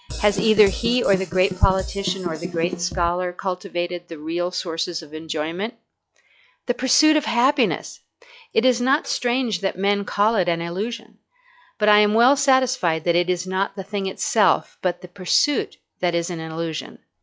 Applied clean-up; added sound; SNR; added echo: classical method log-MMSE.